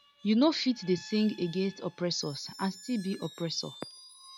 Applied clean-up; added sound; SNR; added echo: none; Screech; 20 dB; none.